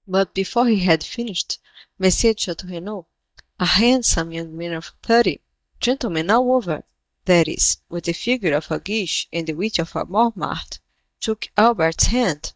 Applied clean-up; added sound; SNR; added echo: neural mask model DeepFilterNet 3.